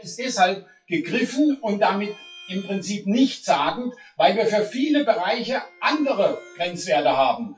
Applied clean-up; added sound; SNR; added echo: classical method WPE with log-MMSE.